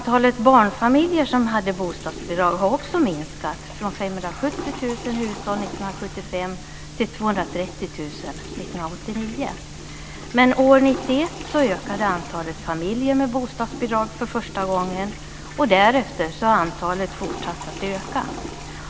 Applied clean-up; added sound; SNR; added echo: none; Toilet flush / Water; 16 dB; none.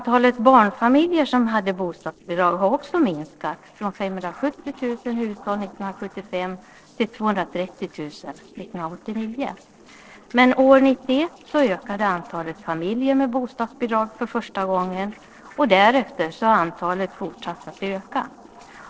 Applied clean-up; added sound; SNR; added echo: neural separator model SepFormer DNS4.